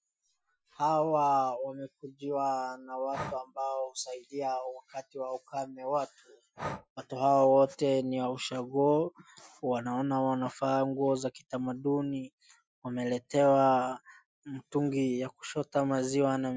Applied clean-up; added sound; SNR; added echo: classical method Wiener filter.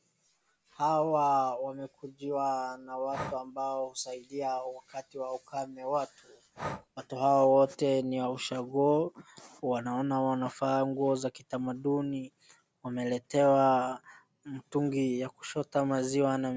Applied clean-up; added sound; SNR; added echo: none; Breathing; 17 dB; none.